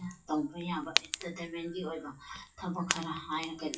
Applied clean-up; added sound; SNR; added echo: classical method WPE with log-MMSE.